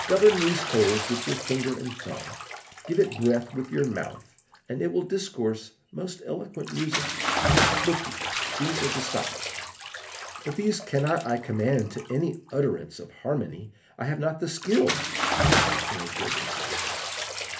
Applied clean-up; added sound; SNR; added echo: none; Bathtub (filling or washing) / Splash, splatter; 3 dB; reverberation time 0.3 s.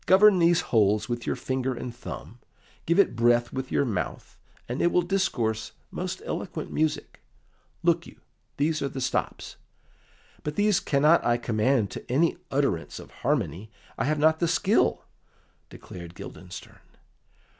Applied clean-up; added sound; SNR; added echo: none; none; none; none.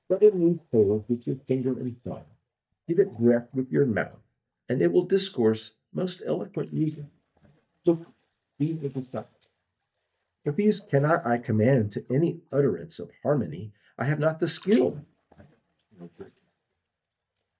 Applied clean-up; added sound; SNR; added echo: neural mask model DeepFilterNet 3.